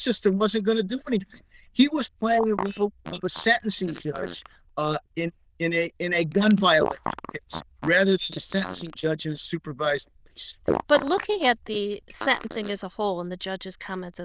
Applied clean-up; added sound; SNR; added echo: neural diffusion model UNIVERSE++.